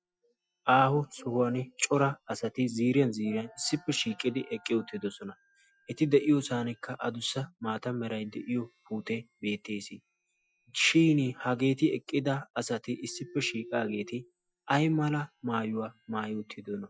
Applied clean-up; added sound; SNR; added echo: classical method Wiener filter.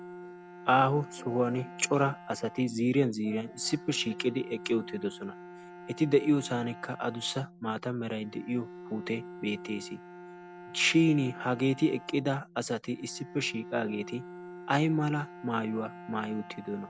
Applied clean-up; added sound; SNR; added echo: none; Bowed string instrument; 16 dB; none.